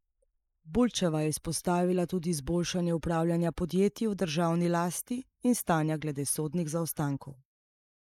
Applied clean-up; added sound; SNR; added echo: neural mask model Resemble Enhance denoiser.